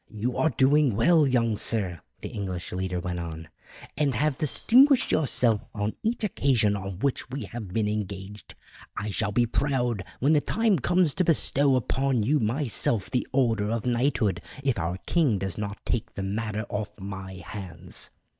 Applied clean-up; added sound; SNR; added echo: neural mask model DeepFilterNet 3.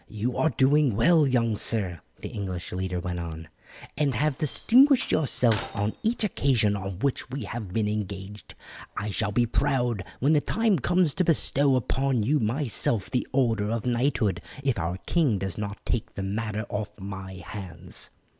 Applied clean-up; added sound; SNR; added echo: none; Slam; 16 dB; none.